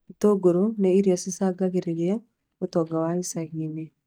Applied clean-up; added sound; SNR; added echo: neural mask model DeepFilterNet 3.